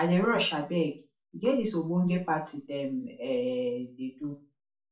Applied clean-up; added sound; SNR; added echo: none; none; none; reverberation time 0.3 s.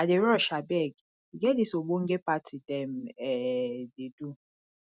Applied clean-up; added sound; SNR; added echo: none; none; none; none.